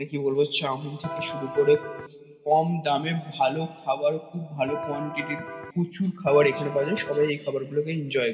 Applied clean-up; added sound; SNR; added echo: none; Electric guitar; 9 dB; reverberation time 2.0 s.